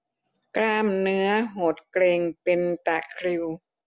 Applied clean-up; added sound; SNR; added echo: none; none; none; none.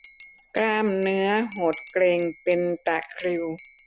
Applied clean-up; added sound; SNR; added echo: none; Cutlery, silverware / Dishes, pots, and pans / Chink, clink; 16 dB; none.